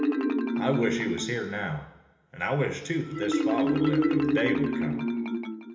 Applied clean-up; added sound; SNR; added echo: none; Marimba, xylophone; -3 dB; reverberation time 1.0 s.